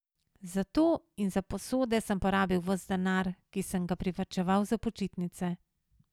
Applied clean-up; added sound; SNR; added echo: none; none; none; none.